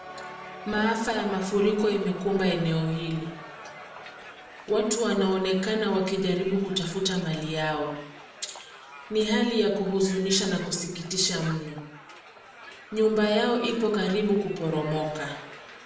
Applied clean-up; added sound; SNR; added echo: none; Crowd; 17 dB; reverberation time 0.7 s.